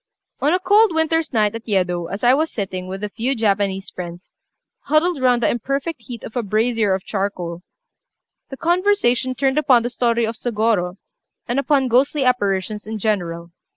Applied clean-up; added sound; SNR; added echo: none; none; none; none.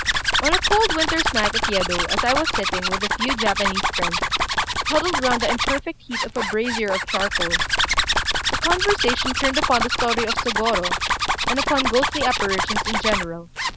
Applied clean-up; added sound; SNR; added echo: none; Zipper (clothing); -2 dB; none.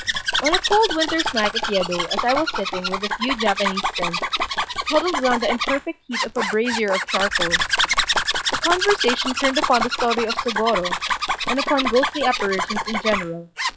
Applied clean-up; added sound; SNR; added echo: classical method log-MMSE.